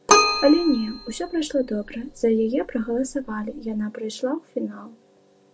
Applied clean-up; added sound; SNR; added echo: none; Keyboard (musical); 1 dB; none.